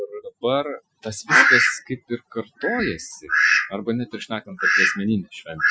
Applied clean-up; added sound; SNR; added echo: classical method Wiener filter.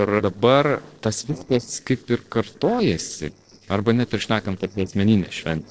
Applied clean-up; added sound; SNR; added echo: neural separator model SepFormer DNS4.